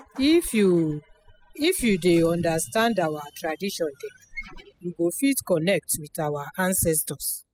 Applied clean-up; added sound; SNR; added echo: classical method spectral subtraction.